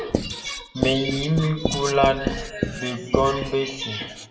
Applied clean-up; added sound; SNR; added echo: none; Writing; 5 dB; reverberation time 0.8 s.